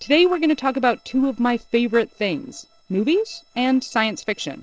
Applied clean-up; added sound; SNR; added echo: neural separator model SepFormer DNS4.